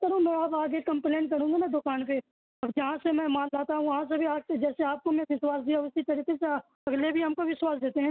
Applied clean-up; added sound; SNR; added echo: none; none; none; none.